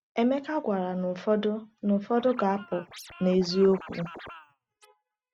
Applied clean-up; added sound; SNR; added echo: neural mask model RNNoise.